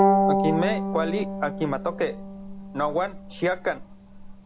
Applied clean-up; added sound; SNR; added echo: none; Bowed string instrument; -2 dB; none.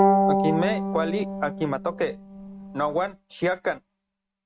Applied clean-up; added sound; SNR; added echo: neural mask model RNNoise.